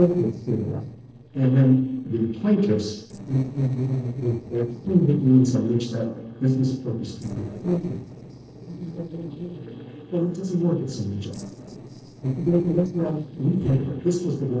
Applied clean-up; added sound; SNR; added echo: neural separator model SepFormer DNS4.